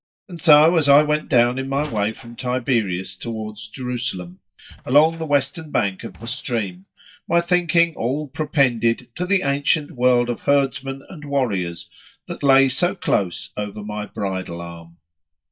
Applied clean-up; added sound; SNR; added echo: neural mask model DeepFilterNet 3.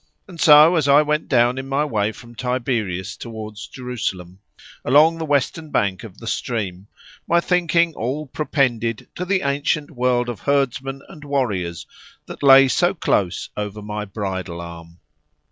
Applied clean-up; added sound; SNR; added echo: none; none; none; none.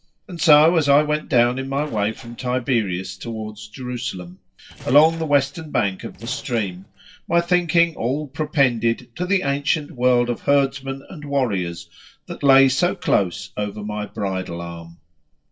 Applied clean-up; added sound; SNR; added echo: neural separator model SepFormer DNS4.